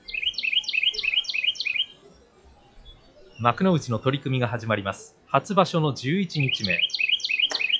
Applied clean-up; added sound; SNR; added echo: classical method log-MMSE.